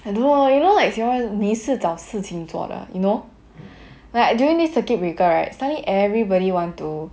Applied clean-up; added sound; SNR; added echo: none; none; none; none.